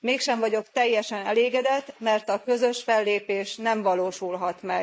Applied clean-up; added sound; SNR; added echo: neural mask model Resemble Enhance denoiser.